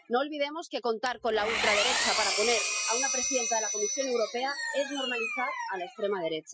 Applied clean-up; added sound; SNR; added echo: classical method Wiener filter.